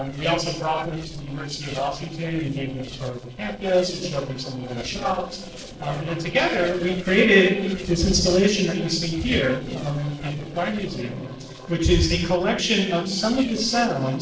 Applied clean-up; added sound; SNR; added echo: neural separator model SepFormer DNS4.